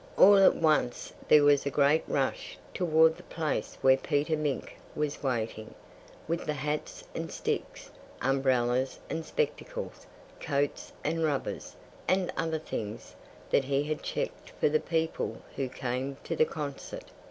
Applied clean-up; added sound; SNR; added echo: none; none; none; none.